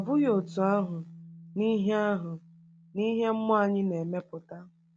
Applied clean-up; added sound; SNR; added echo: none; Bass guitar; 19 dB; none.